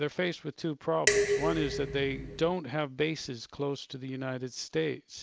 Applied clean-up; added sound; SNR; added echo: none; Dishes, pots, and pans; -2 dB; none.